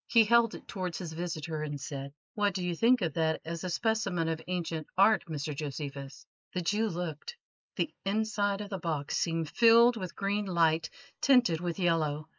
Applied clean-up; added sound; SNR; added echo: neural mask model Resemble Enhance denoiser.